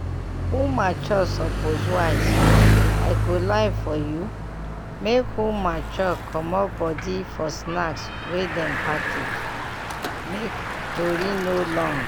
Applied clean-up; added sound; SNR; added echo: none; Bicycle; -2 dB; none.